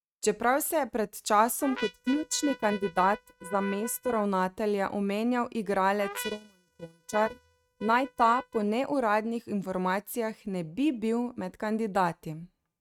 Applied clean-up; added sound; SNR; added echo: neural mask model RNNoise.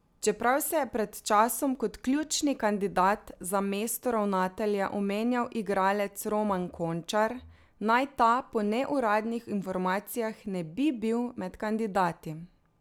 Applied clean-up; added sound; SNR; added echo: none; none; none; none.